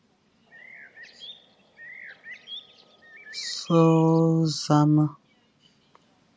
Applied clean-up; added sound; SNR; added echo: none; Bird; 19 dB; none.